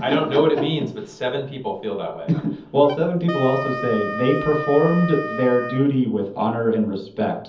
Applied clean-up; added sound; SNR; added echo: none; Wind instrument, woodwind instrument; 12 dB; reverberation time 0.7 s.